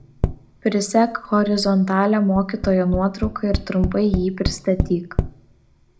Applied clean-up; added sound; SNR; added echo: none; Tap; 7 dB; reverberation time 0.3 s.